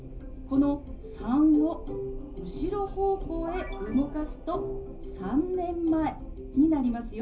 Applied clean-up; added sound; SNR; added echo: none; Wind; 11 dB; reverberation time 0.5 s.